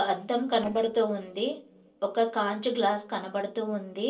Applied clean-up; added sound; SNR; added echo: neural separator model SepFormer DNS4.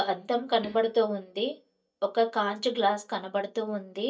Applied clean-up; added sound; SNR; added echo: neural mask model DeepFilterNet 3.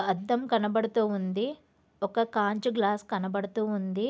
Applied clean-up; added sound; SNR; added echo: none; none; none; none.